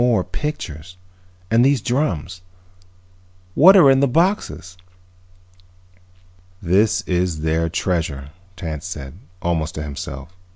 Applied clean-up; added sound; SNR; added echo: none; none; none; none.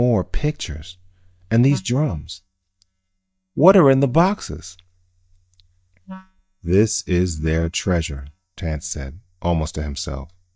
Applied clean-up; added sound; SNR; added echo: neural mask model DeepFilterNet 3.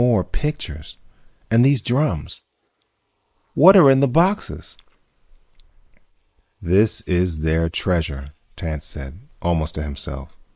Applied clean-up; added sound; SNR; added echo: neural mask model Resemble Enhance denoiser.